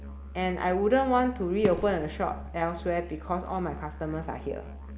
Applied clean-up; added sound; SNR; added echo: none; Musical instrument + Fireworks; 11 dB; none.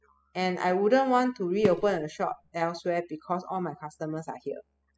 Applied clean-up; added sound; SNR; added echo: classical method spectral subtraction.